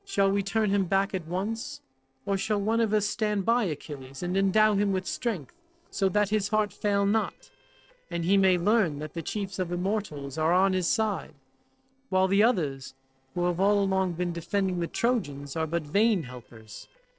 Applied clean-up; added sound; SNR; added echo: neural separator model SepFormer DNS4.